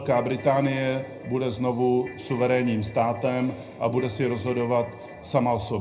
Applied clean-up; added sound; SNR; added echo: none; Ringtone / Keyboard (musical); 19 dB; reverberation time 0.3 s.